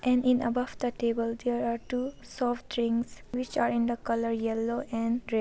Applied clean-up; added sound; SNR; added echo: none; none; none; none.